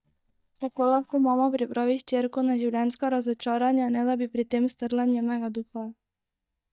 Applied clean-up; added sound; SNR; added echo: neural mask model DeepFilterNet 3.